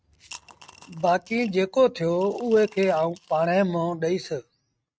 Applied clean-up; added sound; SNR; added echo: neural mask model RNNoise.